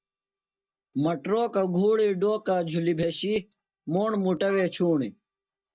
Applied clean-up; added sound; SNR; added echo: neural mask model DeepFilterNet 3.